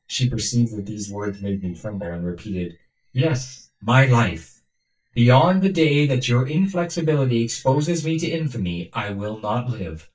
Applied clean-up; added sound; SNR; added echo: neural mask model DeepFilterNet 3.